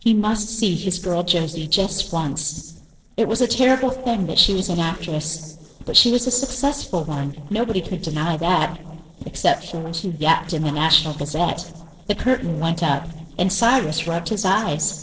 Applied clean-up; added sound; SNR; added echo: neural separator model SepFormer DNS4.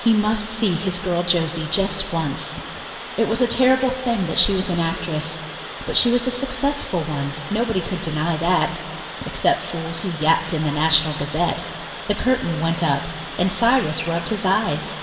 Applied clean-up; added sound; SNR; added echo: none; Water; 11 dB; reverberation time 1.6 s.